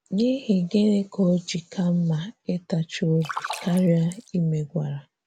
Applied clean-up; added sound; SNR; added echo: none; Splash, splatter; 11 dB; none.